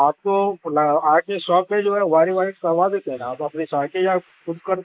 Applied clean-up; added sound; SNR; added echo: neural mask model Resemble Enhance denoiser.